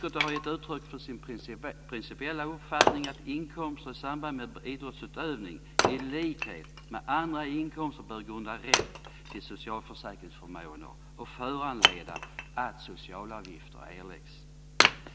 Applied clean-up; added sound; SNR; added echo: none; Wood; -2 dB; none.